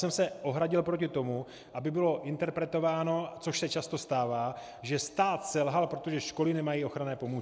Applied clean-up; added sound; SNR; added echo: none; none; none; none.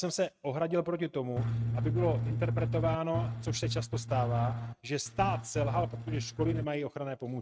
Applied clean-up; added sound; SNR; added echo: neural mask model RNNoise.